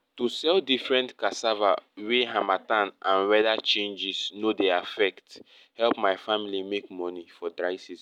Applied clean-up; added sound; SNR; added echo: none; none; none; none.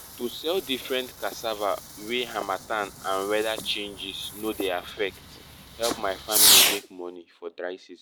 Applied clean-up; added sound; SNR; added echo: none; Fireworks; -2 dB; none.